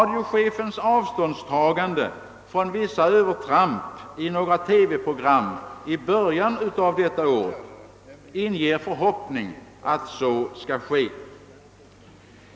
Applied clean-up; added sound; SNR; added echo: none; none; none; none.